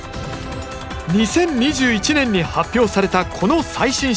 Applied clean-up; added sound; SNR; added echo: none; none; none; none.